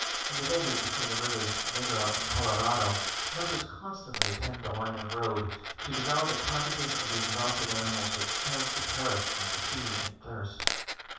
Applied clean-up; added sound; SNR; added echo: none; Coin (dropping); -1 dB; reverberation time 0.7 s.